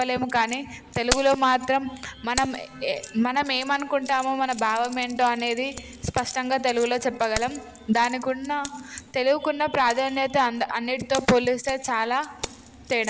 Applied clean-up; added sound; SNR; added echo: none; Keys jangling; 14 dB; none.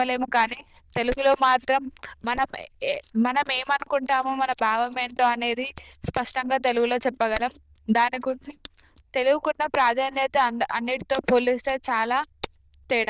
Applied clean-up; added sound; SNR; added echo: neural diffusion model UNIVERSE++.